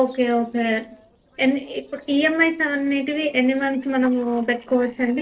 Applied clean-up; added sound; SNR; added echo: neural separator model SepFormer DNS4.